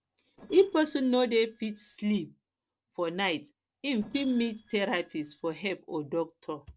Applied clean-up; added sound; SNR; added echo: neural separator model SepFormer DNS4.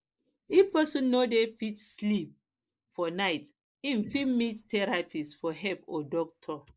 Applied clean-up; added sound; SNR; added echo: neural mask model Resemble Enhance denoiser.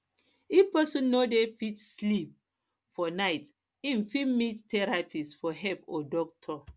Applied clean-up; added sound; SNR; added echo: none; none; none; none.